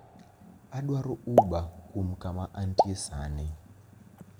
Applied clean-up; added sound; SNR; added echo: none; Explosion; -2 dB; none.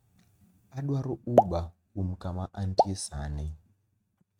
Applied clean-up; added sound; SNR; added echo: neural mask model RNNoise.